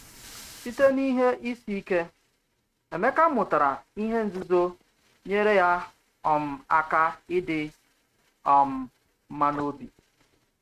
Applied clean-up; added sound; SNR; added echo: neural mask model RNNoise.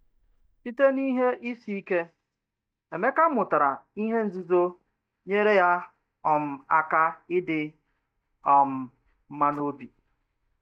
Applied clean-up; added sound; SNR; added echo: neural mask model DeepFilterNet 3.